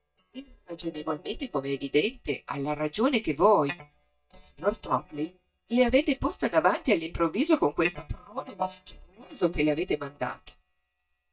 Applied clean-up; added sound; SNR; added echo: neural mask model DeepFilterNet 3.